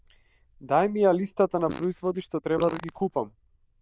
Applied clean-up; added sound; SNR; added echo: neural diffusion model UNIVERSE++.